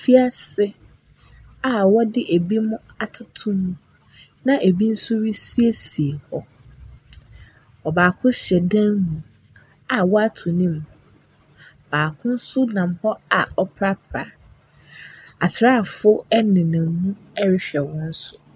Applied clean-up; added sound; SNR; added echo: none; none; none; none.